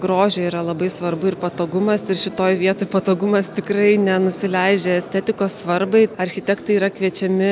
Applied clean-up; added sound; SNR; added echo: none; none; none; none.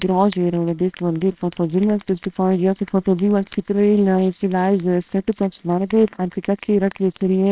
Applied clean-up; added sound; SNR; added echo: neural separator model SepFormer WHAMR!.